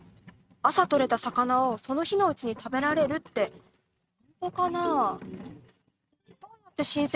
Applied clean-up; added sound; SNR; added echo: neural mask model RNNoise.